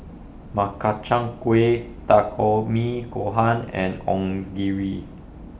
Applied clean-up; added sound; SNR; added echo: none; none; none; none.